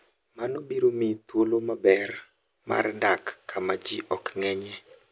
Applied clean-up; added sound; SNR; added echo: none; none; none; none.